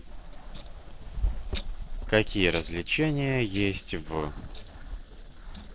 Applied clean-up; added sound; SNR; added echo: neural separator model SepFormer DNS4.